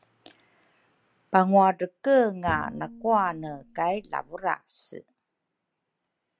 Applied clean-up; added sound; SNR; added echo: none; Bowed string instrument; 15 dB; none.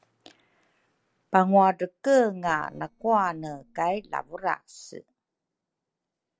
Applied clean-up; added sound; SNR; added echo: neural separator model SepFormer DNS4.